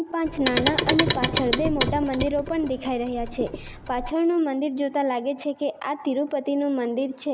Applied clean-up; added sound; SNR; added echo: none; Clock; 2 dB; none.